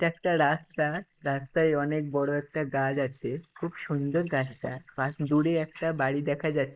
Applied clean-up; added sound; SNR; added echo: neural mask model Resemble Enhance denoiser.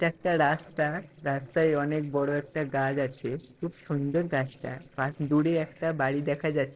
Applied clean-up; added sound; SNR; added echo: neural separator model SepFormer DNS4.